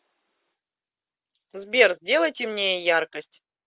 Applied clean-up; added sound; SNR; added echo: none; none; none; none.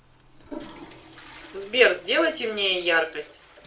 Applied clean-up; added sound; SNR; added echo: none; Toilet flush / Water; 19 dB; reverberation time 0.3 s.